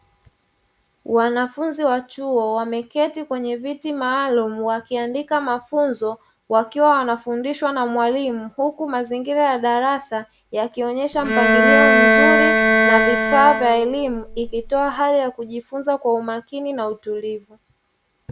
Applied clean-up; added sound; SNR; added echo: none; Bowed string instrument; -5 dB; none.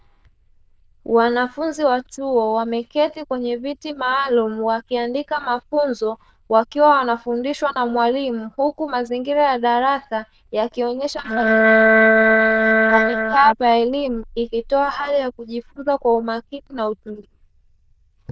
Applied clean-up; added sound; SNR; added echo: neural diffusion model UNIVERSE++.